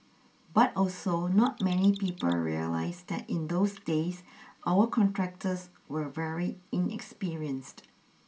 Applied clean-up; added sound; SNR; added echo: none; Mechanisms; 18 dB; reverberation time 0.2 s.